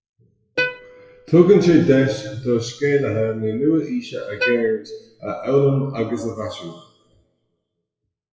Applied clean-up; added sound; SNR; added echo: classical method WPE with log-MMSE.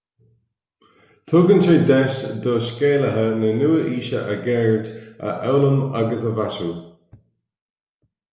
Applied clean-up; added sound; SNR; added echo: none; none; none; none.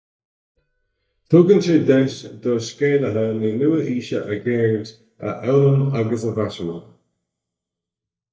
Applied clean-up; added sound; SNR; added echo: neural mask model DeepFilterNet 3.